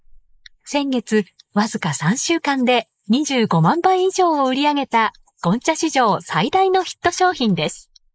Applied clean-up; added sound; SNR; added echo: neural mask model Resemble Enhance denoiser.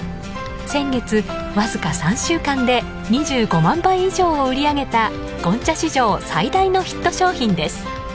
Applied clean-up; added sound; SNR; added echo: none; Engine; 16 dB; none.